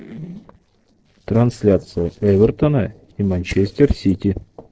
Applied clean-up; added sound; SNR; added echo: neural separator model SepFormer DNS4.